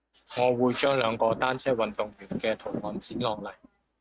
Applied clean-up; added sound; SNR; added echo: neural mask model RNNoise.